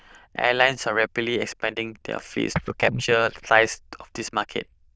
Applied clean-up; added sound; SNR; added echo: neural diffusion model UNIVERSE++.